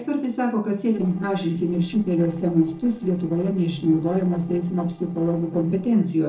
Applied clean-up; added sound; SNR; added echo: neural separator model SepFormer DNS4.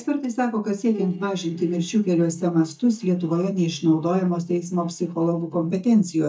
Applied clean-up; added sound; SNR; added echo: neural mask model DeepFilterNet 3.